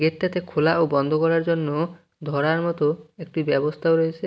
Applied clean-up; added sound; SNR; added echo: none; none; none; none.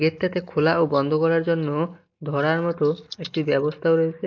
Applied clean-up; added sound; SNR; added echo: neural mask model Resemble Enhance denoiser.